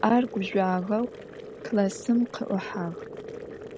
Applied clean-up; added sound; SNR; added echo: none; Boiling; 13 dB; none.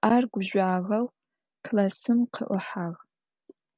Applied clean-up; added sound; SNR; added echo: none; none; none; none.